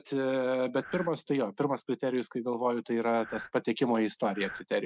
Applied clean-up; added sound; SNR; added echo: neural mask model Resemble Enhance denoiser.